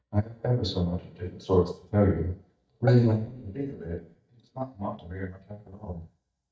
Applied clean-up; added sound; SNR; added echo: neural mask model DeepFilterNet 3.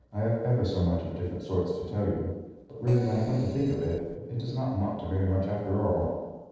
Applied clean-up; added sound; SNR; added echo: neural separator model SepFormer DNS4.